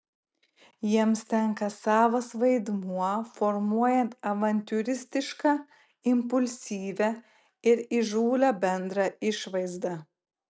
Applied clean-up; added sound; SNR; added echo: none; none; none; none.